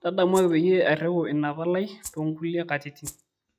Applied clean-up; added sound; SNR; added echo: classical method log-MMSE.